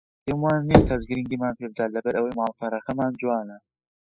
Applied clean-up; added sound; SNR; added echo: classical method spectral subtraction.